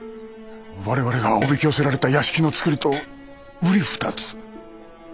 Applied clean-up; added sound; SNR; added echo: none; Fart; 15 dB; none.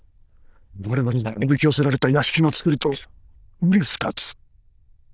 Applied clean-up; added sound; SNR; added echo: neural diffusion model UNIVERSE++.